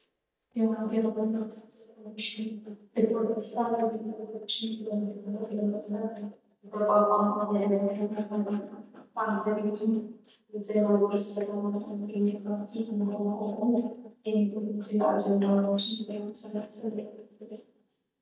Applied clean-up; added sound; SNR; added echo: neural mask model DeepFilterNet 3.